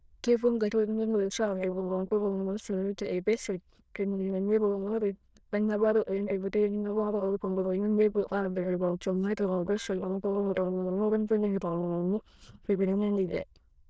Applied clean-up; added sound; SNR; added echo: neural diffusion model UNIVERSE++.